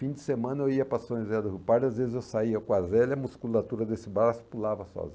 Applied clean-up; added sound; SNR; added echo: none; none; none; none.